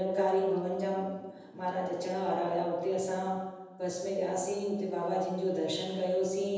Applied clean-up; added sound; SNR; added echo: none; none; none; reverberation time 1.1 s.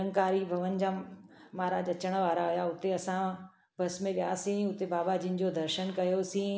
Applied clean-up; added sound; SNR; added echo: none; none; none; none.